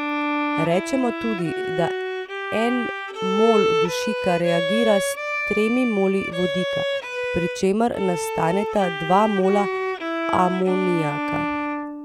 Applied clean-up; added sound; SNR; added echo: none; Bowed string instrument; 2 dB; none.